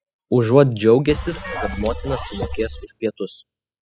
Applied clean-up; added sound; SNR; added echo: classical method spectral subtraction.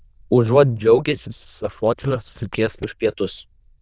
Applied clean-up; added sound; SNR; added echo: neural diffusion model UNIVERSE++.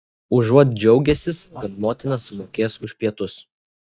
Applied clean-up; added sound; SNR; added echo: neural mask model DeepFilterNet 3.